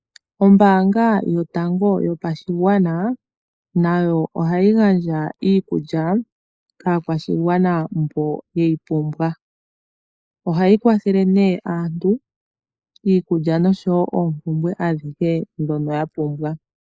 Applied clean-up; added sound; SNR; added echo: neural mask model Resemble Enhance denoiser.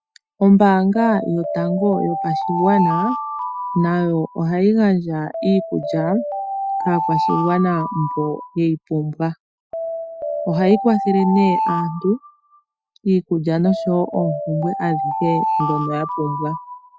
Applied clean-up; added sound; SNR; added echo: classical method Wiener filter.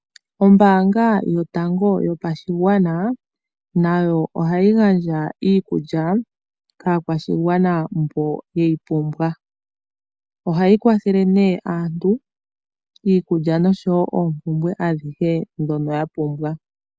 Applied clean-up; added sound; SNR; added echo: none; none; none; none.